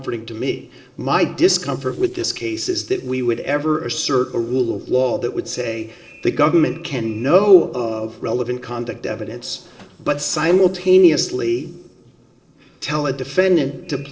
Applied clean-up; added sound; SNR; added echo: neural separator model SepFormer DNS4.